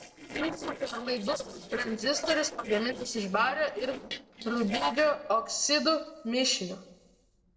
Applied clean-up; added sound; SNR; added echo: neural separator model SepFormer DNS4.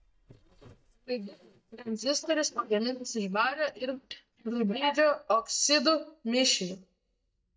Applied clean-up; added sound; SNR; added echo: neural mask model DeepFilterNet 3.